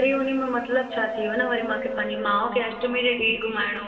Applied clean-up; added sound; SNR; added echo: none; Subway, metro, underground; 11 dB; reverberation time 2.7 s.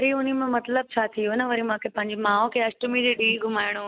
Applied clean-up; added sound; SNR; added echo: none; none; none; none.